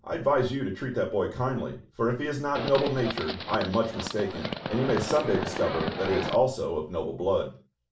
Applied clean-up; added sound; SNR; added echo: none; Livestock, farm animals, working animals; 6 dB; reverberation time 0.3 s.